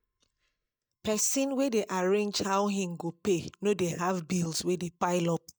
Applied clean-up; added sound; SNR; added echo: neural mask model DeepFilterNet 3.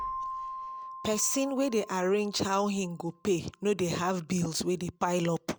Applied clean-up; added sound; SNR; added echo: none; Keyboard (musical); 13 dB; none.